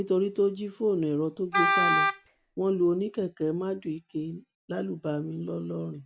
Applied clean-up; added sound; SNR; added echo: none; Wind instrument, woodwind instrument; -3 dB; none.